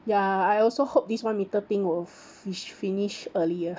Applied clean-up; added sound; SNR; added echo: none; none; none; none.